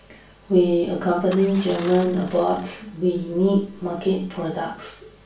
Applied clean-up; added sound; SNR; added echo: none; Engine starting; 17 dB; reverberation time 0.3 s.